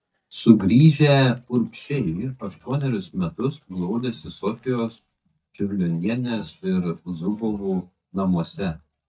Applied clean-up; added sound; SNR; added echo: neural mask model DeepFilterNet 3.